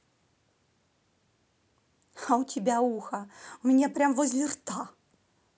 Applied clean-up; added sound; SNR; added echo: none; none; none; none.